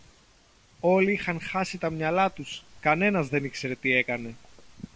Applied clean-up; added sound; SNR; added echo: none; none; none; none.